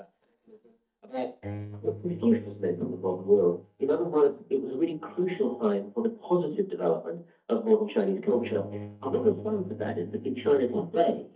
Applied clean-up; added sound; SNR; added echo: neural mask model DeepFilterNet 3.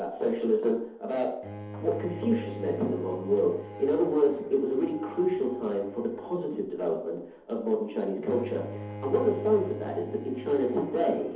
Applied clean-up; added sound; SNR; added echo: none; Bowed string instrument; 14 dB; reverberation time 2.2 s.